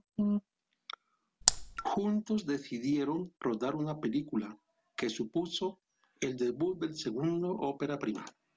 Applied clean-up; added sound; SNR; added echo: none; Raindrop; -4 dB; none.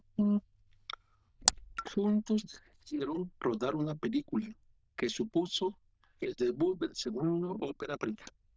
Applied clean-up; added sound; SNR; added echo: neural diffusion model UNIVERSE++.